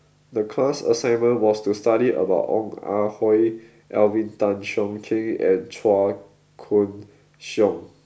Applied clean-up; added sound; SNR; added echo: none; none; none; none.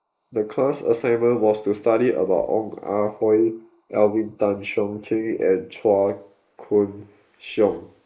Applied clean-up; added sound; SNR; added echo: neural mask model Resemble Enhance denoiser.